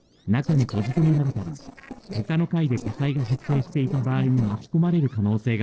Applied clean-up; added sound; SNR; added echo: neural separator model SepFormer DNS4.